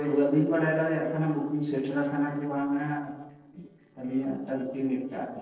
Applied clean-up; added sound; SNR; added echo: neural separator model SepFormer DNS4.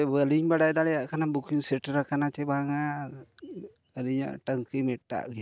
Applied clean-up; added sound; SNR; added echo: none; none; none; none.